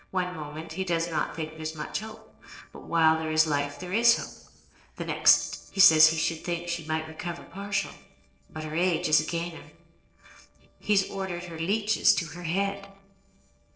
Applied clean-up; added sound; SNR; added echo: neural separator model SepFormer DNS4.